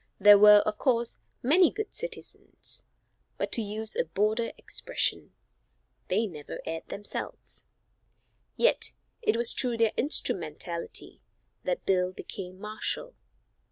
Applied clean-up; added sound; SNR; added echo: none; none; none; none.